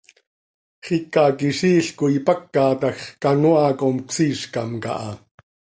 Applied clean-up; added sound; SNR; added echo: none; none; none; none.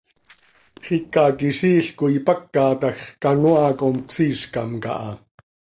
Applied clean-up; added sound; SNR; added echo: neural separator model SepFormer DNS4.